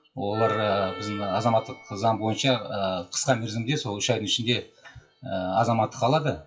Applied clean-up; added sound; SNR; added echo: classical method WPE with log-MMSE.